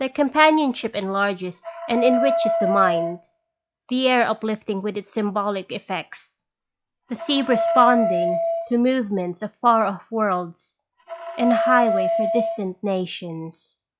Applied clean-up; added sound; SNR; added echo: classical method log-MMSE.